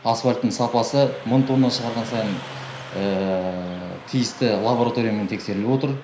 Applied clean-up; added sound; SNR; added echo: none; Car passing by; 16 dB; reverberation time 0.5 s.